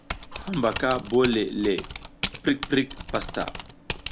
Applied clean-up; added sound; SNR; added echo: none; Typing; 8 dB; none.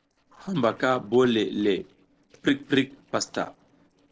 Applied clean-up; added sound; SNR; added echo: neural separator model SepFormer DNS4.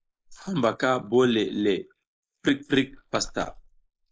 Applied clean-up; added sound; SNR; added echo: neural mask model Resemble Enhance denoiser.